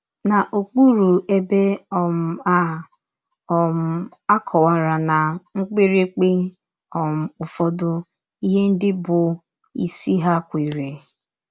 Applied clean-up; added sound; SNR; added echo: none; none; none; none.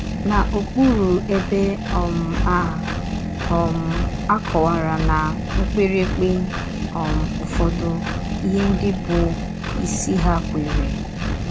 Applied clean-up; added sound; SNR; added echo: none; Engine; 1 dB; none.